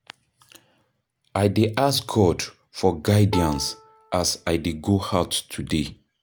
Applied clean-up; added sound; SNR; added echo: none; Bowed string instrument; 13 dB; none.